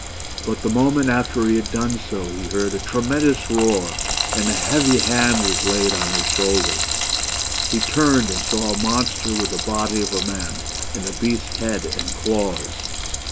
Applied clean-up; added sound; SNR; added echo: none; Frying (food); 2 dB; none.